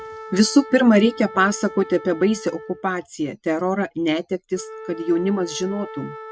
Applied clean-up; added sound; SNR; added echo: none; Wind instrument, woodwind instrument; 16 dB; none.